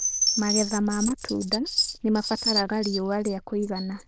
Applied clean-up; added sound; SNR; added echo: neural diffusion model UNIVERSE++.